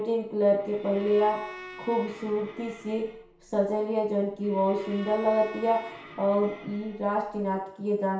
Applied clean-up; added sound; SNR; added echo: none; Bowed string instrument; 17 dB; reverberation time 0.6 s.